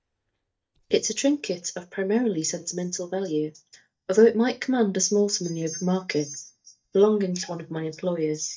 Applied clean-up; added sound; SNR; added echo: neural mask model DeepFilterNet 3.